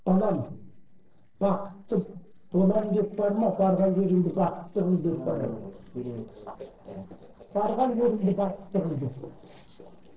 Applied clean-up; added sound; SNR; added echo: neural separator model SepFormer DNS4.